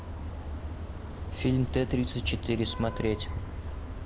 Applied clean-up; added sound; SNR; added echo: none; Vehicle horn, car horn, honking; 4 dB; none.